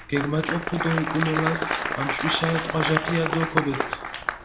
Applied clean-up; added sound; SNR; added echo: none; Applause; 1 dB; none.